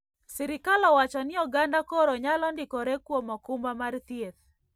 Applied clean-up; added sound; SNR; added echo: none; none; none; none.